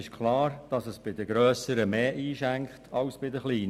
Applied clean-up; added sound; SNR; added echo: none; none; none; none.